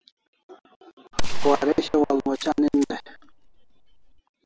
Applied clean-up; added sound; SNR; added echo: none; Gunshot, gunfire; 1 dB; none.